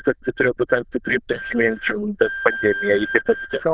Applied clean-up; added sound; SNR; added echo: neural diffusion model UNIVERSE++.